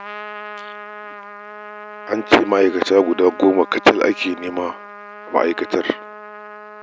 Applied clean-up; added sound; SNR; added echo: none; Trumpet; 15 dB; none.